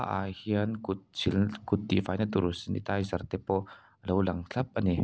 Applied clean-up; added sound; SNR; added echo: none; none; none; none.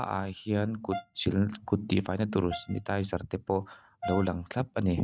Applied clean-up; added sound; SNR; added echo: neural mask model RNNoise.